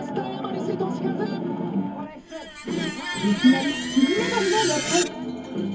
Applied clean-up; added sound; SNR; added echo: none; Screech; 7 dB; reverberation time 0.3 s.